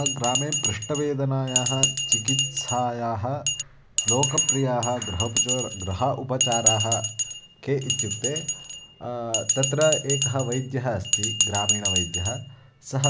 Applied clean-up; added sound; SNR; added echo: none; Bell; 0 dB; none.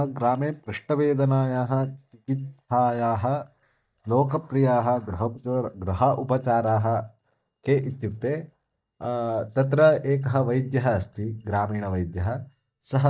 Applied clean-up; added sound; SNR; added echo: neural mask model DeepFilterNet 3.